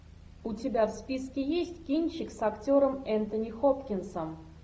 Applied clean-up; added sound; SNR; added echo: none; none; none; none.